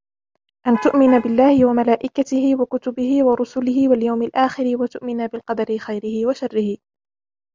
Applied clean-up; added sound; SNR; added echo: none; Alarm / Truck; 16 dB; none.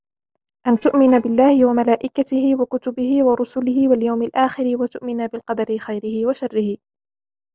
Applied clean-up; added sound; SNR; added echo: neural separator model SepFormer DNS4.